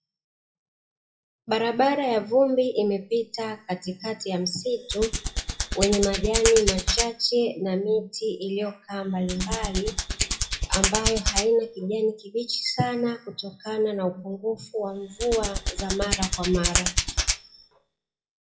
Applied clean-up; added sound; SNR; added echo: classical method WPE with log-MMSE.